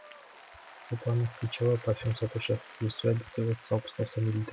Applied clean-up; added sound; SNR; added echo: none; Applause; 18 dB; none.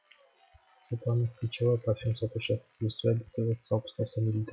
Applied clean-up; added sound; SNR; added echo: classical method log-MMSE.